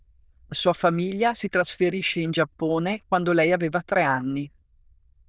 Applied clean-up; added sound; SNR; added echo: neural diffusion model UNIVERSE++.